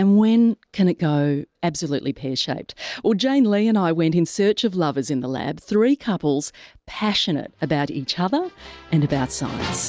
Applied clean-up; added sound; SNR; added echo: none; none; none; none.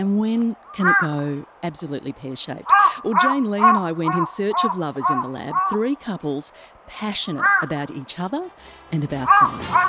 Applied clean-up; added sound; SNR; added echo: none; Crow; -3 dB; none.